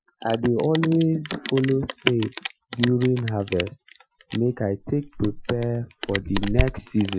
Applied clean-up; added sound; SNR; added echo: classical method Wiener filter.